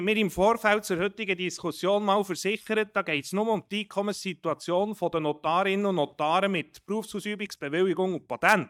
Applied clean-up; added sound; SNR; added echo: neural mask model DeepFilterNet 3.